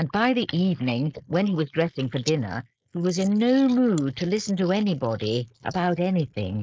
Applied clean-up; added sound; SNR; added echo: neural mask model Resemble Enhance denoiser.